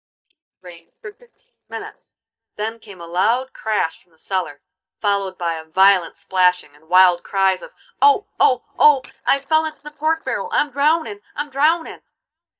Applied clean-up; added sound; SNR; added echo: neural mask model DeepFilterNet 3.